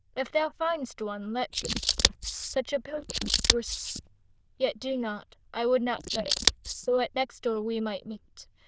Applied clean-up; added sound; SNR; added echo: neural diffusion model UNIVERSE++.